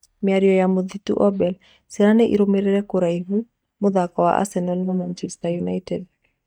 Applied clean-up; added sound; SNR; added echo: neural mask model DeepFilterNet 3.